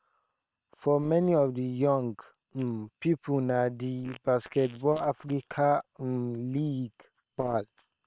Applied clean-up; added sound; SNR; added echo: neural separator model SepFormer WHAM!.